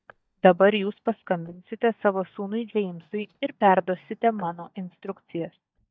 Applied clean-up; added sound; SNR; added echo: neural mask model DeepFilterNet 3.